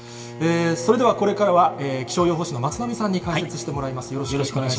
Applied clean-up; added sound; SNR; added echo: none; Bowed string instrument; 15 dB; reverberation time 1.3 s.